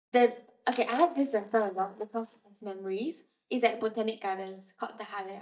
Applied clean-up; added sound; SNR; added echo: neural mask model DeepFilterNet 3.